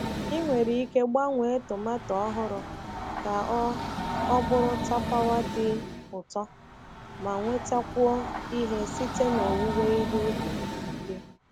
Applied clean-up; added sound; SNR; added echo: none; Train; 5 dB; none.